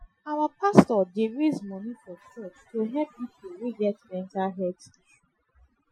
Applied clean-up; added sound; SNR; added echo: classical method Wiener filter.